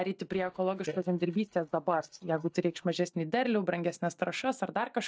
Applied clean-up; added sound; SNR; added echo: neural mask model DeepFilterNet 3.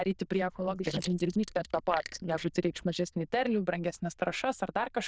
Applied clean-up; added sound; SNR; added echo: neural diffusion model UNIVERSE++.